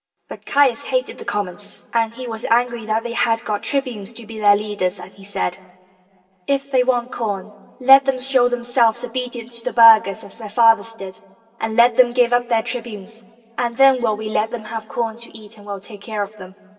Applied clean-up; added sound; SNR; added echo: none; none; none; reverberation time 2.9 s.